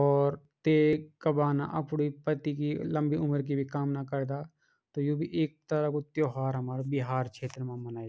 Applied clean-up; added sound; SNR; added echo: none; none; none; none.